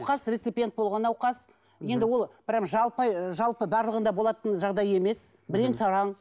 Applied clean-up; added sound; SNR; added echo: none; none; none; none.